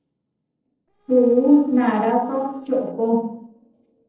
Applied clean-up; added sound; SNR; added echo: neural separator model SepFormer DNS4.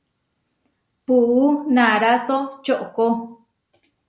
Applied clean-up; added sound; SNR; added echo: none; none; none; none.